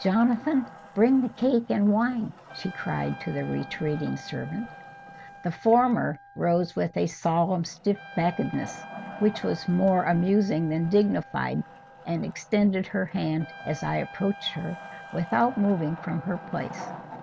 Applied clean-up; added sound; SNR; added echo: none; Wood + Trumpet; 17 dB; none.